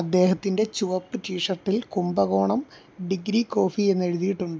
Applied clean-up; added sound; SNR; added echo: none; none; none; none.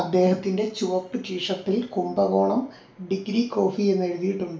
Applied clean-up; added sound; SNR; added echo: none; none; none; reverberation time 0.4 s.